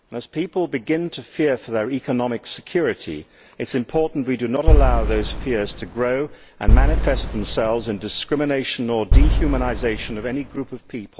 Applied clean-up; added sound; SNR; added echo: none; Boom; -4 dB; none.